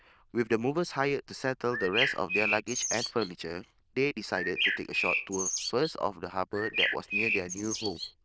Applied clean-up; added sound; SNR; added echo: neural diffusion model UNIVERSE++.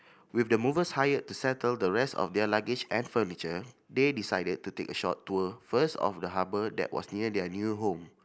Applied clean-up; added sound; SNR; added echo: none; none; none; none.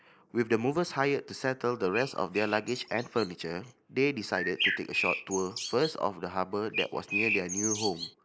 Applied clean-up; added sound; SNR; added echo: neural mask model Resemble Enhance denoiser.